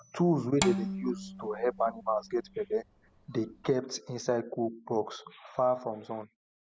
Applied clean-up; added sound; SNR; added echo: none; Bowed string instrument; 6 dB; none.